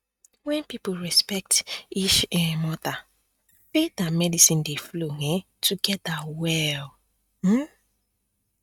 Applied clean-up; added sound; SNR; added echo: neural mask model RNNoise.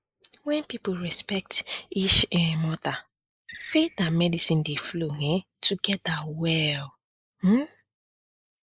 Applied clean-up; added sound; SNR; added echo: neural mask model Resemble Enhance denoiser.